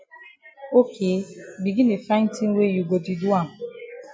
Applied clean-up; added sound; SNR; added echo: none; none; none; none.